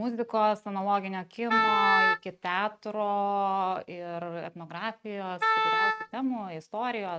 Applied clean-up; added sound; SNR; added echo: neural mask model RNNoise.